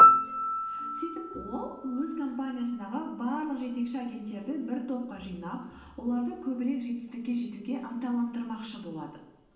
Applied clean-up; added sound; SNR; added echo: none; Piano; -3 dB; reverberation time 0.9 s.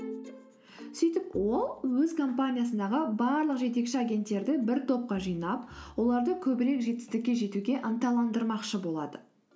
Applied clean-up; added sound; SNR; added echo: none; none; none; none.